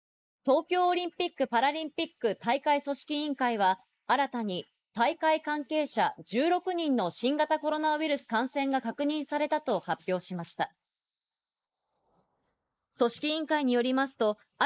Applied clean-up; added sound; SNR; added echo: neural mask model Resemble Enhance denoiser.